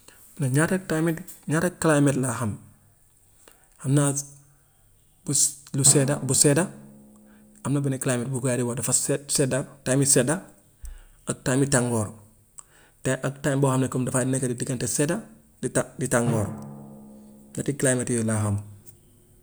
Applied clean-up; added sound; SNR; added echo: none; Drum; 18 dB; none.